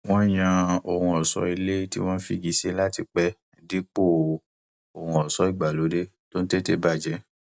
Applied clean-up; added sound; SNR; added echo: none; none; none; none.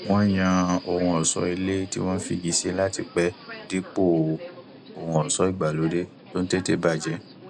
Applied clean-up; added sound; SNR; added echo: none; Subway, metro, underground; 16 dB; none.